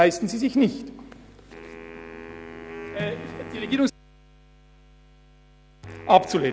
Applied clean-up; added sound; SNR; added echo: none; Wind instrument, woodwind instrument; 17 dB; none.